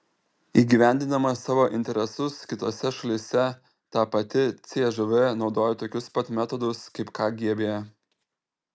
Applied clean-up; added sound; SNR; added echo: none; none; none; none.